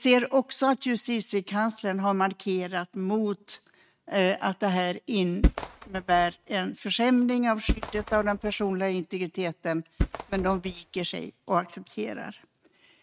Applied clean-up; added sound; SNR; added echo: neural mask model RNNoise.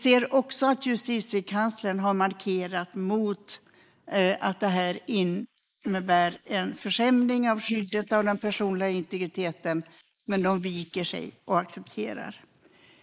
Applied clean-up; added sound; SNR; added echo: neural mask model Resemble Enhance denoiser.